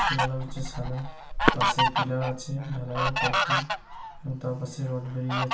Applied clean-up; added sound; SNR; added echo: none; Fowl; -4 dB; reverberation time 0.3 s.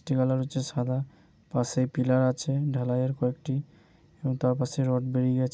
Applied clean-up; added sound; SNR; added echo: none; none; none; none.